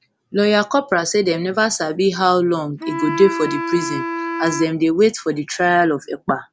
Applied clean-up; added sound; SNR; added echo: none; Wind instrument, woodwind instrument; 8 dB; none.